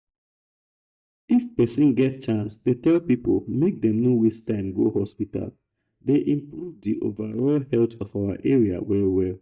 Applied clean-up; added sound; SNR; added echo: neural mask model DeepFilterNet 3.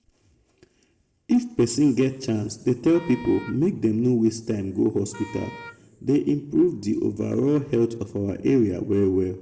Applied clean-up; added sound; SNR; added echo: none; Wind instrument, woodwind instrument; 20 dB; reverberation time 1.0 s.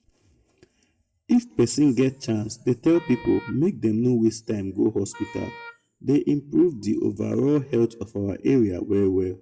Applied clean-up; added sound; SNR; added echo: classical method WPE with log-MMSE.